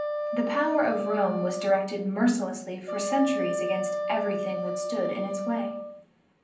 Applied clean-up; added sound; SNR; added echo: none; Wind instrument, woodwind instrument; 3 dB; reverberation time 0.6 s.